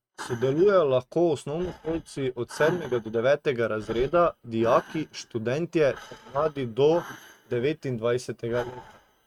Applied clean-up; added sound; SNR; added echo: neural mask model RNNoise.